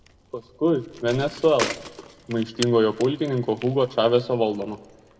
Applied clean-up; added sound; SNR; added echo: none; Bicycle; 14 dB; reverberation time 1.1 s.